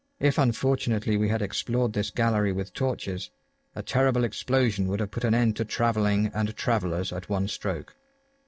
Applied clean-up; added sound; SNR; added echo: neural separator model SepFormer DNS4.